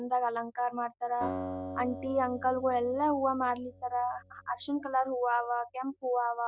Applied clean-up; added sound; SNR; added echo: none; Acoustic guitar; 13 dB; none.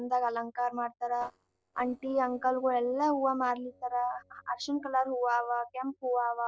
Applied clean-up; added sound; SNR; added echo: neural separator model SepFormer DNS4.